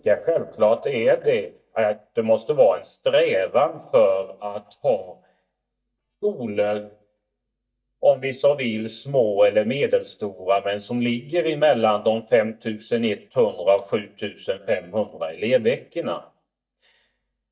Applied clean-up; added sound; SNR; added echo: neural mask model DeepFilterNet 3.